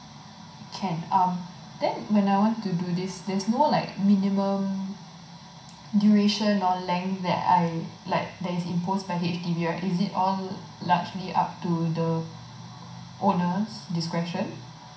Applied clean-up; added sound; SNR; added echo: none; none; none; reverberation time 0.5 s.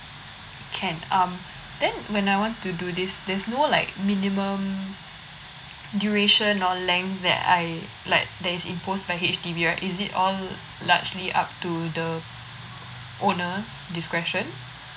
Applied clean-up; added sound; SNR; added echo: none; none; none; none.